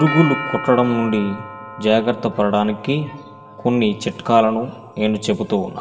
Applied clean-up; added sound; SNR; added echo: none; Doorbell; 13 dB; reverberation time 1.8 s.